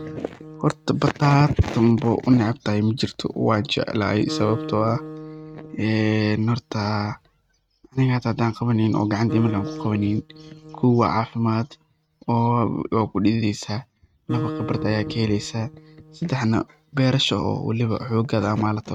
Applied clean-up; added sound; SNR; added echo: neural mask model RNNoise.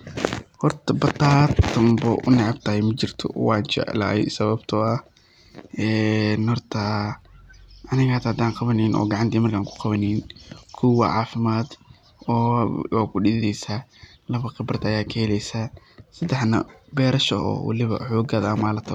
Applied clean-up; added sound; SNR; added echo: none; none; none; none.